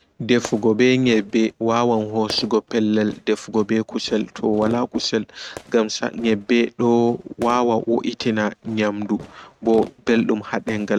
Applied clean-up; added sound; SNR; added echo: neural mask model RNNoise.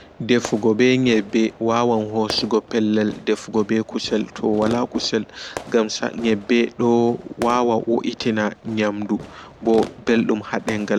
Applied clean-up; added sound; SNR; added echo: none; Fireworks; 17 dB; none.